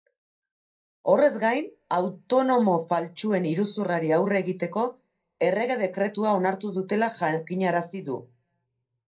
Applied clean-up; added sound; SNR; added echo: none; none; none; reverberation time 0.2 s.